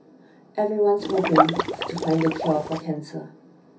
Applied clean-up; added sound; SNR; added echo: none; Liquid; 0 dB; reverberation time 0.3 s.